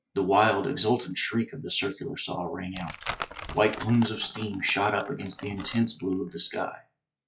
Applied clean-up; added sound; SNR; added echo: classical method log-MMSE.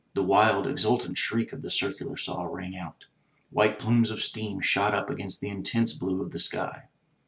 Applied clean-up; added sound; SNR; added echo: none; none; none; none.